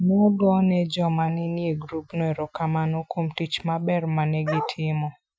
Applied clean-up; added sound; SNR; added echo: classical method Wiener filter.